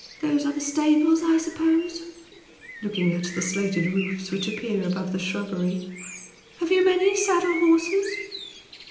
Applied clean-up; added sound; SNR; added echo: none; Bird; 15 dB; reverberation time 0.8 s.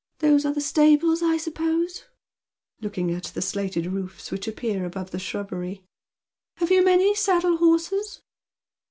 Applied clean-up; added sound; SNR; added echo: none; none; none; none.